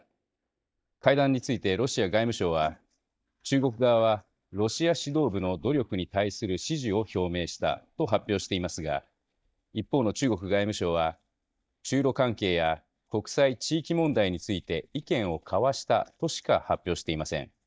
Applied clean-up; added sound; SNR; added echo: neural mask model DeepFilterNet 3.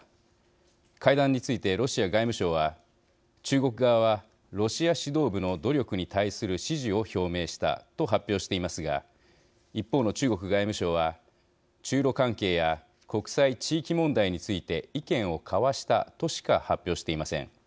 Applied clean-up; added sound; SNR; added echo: none; none; none; none.